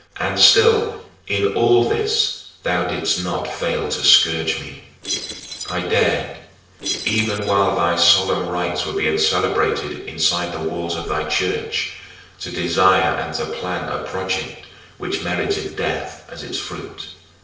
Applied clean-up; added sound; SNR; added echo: neural separator model SepFormer DNS4.